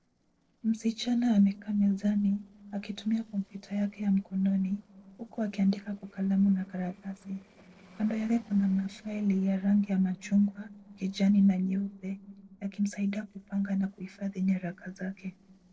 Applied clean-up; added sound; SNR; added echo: neural separator model SepFormer DNS4.